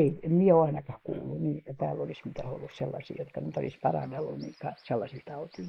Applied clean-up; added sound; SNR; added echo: neural mask model Resemble Enhance denoiser.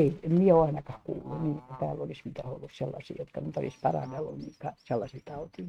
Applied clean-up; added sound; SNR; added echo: neural mask model RNNoise.